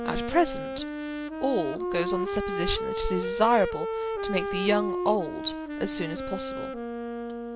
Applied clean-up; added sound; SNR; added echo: none; Wind instrument, woodwind instrument; 3 dB; none.